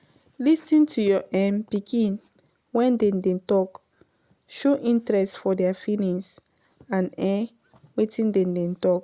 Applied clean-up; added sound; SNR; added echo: none; none; none; none.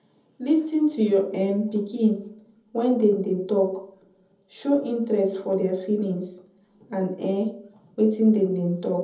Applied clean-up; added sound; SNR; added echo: none; none; none; reverberation time 0.7 s.